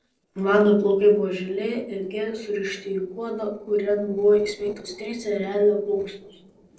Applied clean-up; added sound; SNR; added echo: neural separator model SepFormer DNS4.